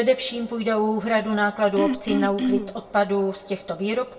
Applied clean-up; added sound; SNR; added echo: none; Cough; 2 dB; reverberation time 0.2 s.